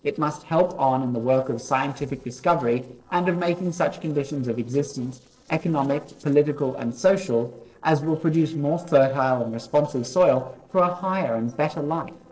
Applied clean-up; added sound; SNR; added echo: neural separator model SepFormer DNS4.